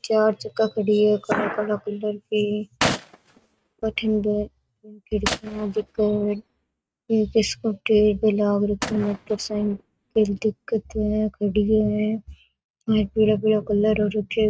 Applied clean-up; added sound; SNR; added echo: neural mask model RNNoise.